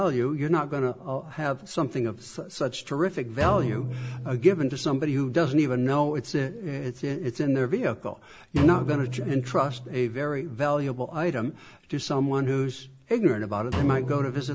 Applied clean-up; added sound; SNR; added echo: none; Drum; 10 dB; none.